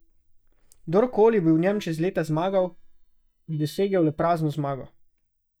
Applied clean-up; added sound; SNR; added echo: neural mask model DeepFilterNet 3.